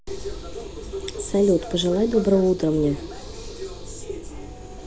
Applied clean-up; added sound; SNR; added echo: none; none; none; none.